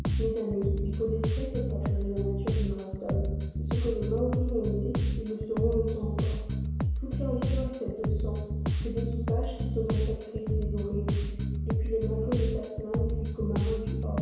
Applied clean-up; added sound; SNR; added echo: none; Bass guitar; -4 dB; reverberation time 1.0 s.